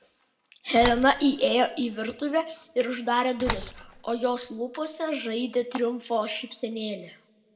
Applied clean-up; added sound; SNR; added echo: none; Slam; 10 dB; reverberation time 0.6 s.